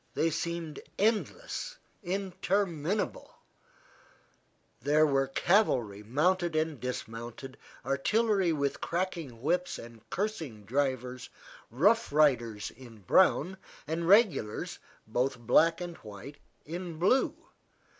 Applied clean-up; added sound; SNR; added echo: none; none; none; none.